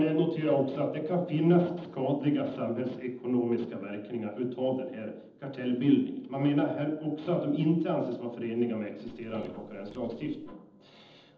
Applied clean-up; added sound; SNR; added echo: neural separator model SepFormer DNS4.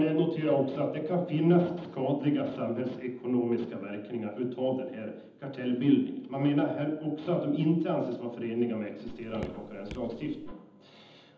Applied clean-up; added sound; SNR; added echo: none; Raindrop / Drip; 15 dB; reverberation time 0.8 s.